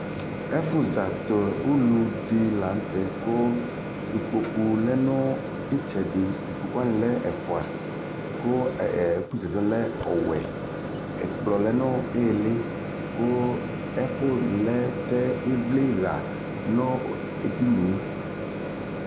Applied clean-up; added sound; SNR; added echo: none; Microwave oven; 6 dB; none.